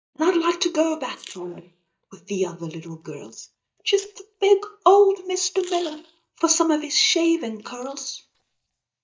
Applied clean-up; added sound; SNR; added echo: neural mask model DeepFilterNet 3.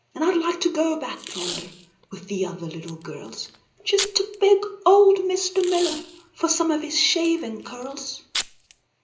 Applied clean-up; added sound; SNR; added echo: none; Packing tape, duct tape; 13 dB; reverberation time 0.5 s.